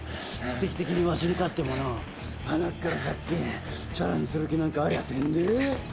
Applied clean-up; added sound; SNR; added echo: none; none; none; none.